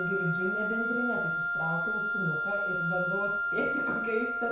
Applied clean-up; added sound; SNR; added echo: none; Wind instrument, woodwind instrument; -3 dB; reverberation time 0.5 s.